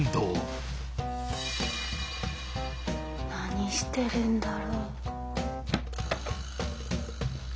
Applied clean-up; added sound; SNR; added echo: none; none; none; none.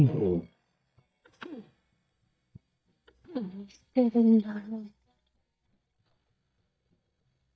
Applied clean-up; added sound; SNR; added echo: neural mask model DeepFilterNet 3.